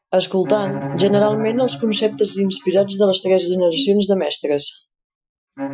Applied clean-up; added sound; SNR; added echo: classical method Wiener filter.